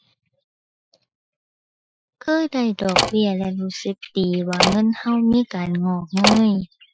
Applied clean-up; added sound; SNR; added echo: classical method Wiener filter.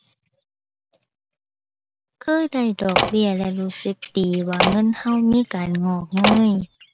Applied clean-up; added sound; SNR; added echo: none; Slam; 2 dB; none.